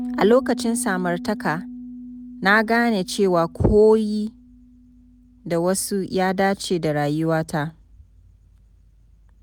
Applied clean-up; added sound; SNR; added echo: none; Piano; 15 dB; none.